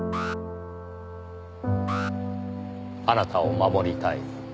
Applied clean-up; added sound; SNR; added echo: none; Alarm; 13 dB; none.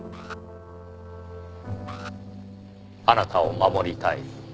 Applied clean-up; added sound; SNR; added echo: neural separator model SepFormer DNS4.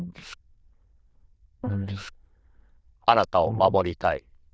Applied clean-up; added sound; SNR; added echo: neural diffusion model UNIVERSE++.